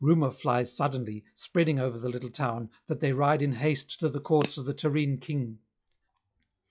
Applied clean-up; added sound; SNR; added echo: classical method log-MMSE.